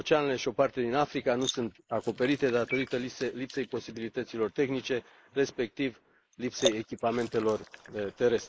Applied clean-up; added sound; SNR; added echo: neural mask model Resemble Enhance denoiser.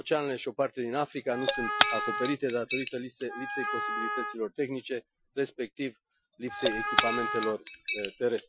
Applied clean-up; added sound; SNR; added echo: classical method Wiener filter.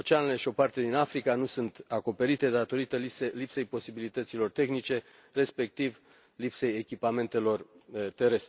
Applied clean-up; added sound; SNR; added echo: none; none; none; none.